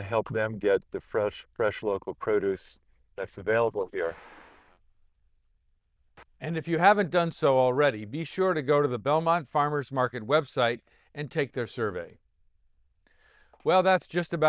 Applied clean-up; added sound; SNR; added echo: neural diffusion model UNIVERSE++.